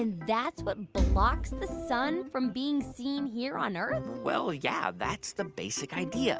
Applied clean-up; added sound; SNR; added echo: none; Thump, thud; -2 dB; none.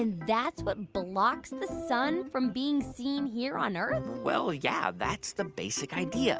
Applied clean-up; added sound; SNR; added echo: none; none; none; none.